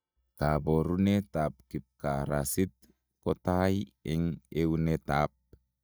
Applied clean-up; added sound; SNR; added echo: neural mask model DeepFilterNet 3.